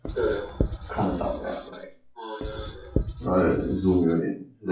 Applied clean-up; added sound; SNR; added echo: classical method WPE with log-MMSE.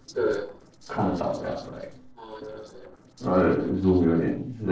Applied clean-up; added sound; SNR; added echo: neural separator model SepFormer DNS4.